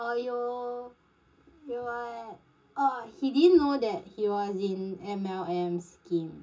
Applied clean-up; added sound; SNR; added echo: none; none; none; reverberation time 0.2 s.